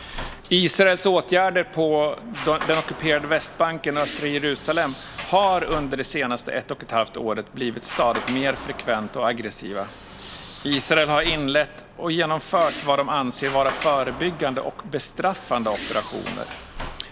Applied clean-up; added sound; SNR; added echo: none; Whoosh, swoosh, swish + Sliding door; 12 dB; none.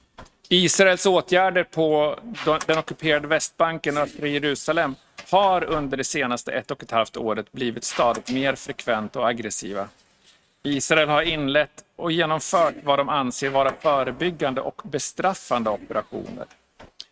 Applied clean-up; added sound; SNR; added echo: neural mask model RNNoise.